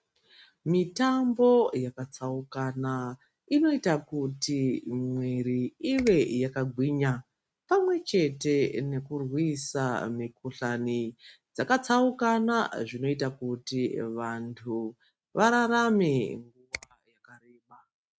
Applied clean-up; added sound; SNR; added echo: neural mask model RNNoise.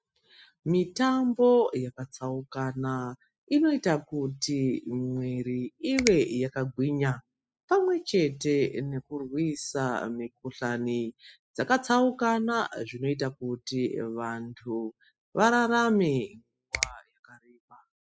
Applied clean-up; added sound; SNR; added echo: classical method spectral subtraction.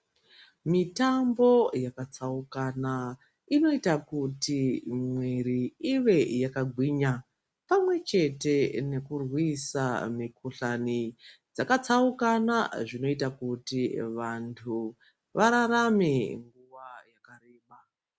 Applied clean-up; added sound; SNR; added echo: none; none; none; none.